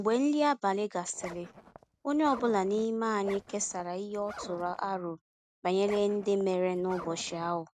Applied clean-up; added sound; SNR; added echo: none; Zipper (clothing); 17 dB; none.